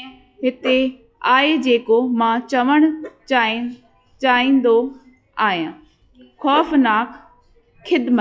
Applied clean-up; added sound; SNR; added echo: classical method log-MMSE.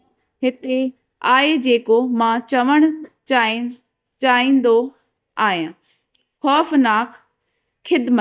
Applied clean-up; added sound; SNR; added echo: neural mask model DeepFilterNet 3.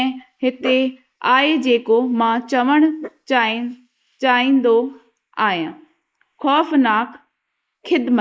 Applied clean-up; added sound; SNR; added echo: neural mask model Resemble Enhance denoiser.